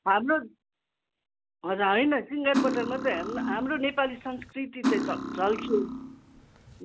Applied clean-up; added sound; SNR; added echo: none; Cutlery, silverware; 3 dB; none.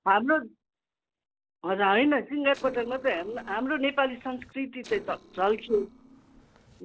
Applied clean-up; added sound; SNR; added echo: neural separator model SepFormer DNS4.